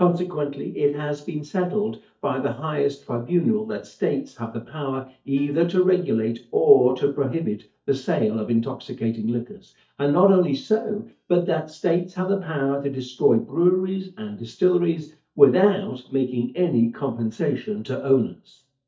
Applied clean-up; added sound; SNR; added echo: neural mask model DeepFilterNet 3.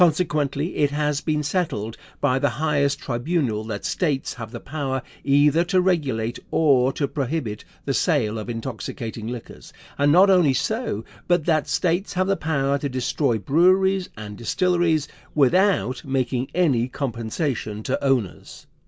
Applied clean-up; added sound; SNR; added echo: none; none; none; none.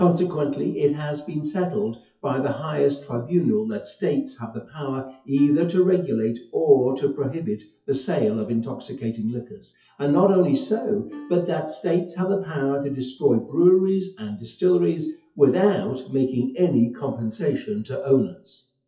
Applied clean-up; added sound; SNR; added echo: classical method WPE with log-MMSE.